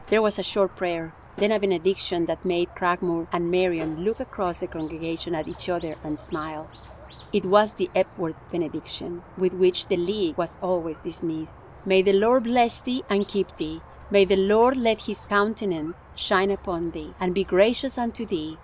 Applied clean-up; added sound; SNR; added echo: none; Squeak; 20 dB; none.